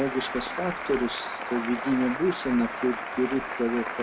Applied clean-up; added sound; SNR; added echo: none; Applause; 6 dB; none.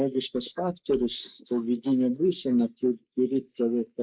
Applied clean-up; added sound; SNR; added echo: neural mask model Resemble Enhance denoiser.